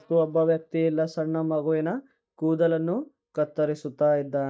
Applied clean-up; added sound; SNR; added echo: neural mask model DeepFilterNet 3.